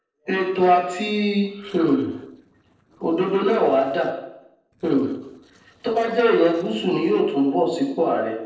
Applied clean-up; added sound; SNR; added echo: neural separator model SepFormer DNS4.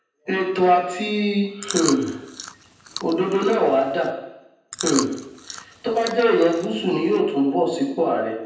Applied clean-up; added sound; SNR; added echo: none; Chewing, mastication; 12 dB; reverberation time 0.9 s.